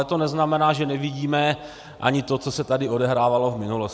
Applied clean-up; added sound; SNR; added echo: none; none; none; none.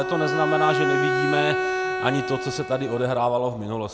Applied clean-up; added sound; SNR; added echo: none; Bowed string instrument; 1 dB; none.